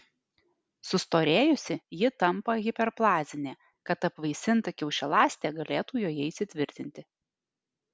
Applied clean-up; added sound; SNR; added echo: none; none; none; none.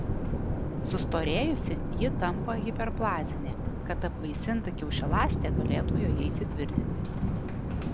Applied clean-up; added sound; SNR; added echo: none; Thunder; -4 dB; none.